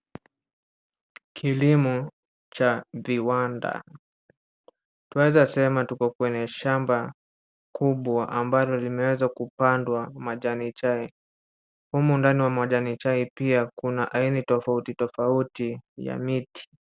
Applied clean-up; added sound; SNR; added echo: none; none; none; none.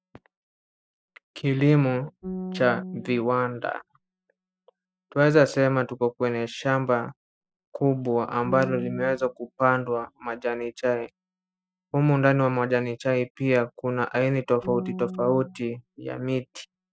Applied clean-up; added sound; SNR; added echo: classical method Wiener filter.